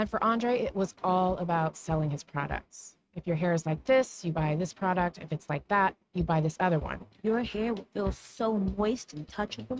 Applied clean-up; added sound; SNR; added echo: neural mask model RNNoise.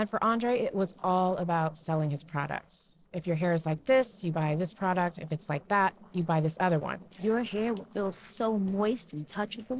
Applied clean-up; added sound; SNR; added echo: neural separator model SepFormer DNS4.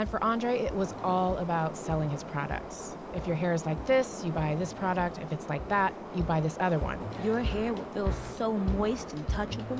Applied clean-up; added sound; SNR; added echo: none; Subway, metro, underground; 10 dB; none.